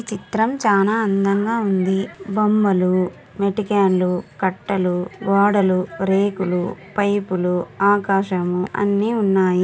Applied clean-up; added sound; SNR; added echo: none; none; none; none.